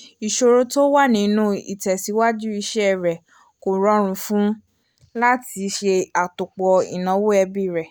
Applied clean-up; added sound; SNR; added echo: none; none; none; none.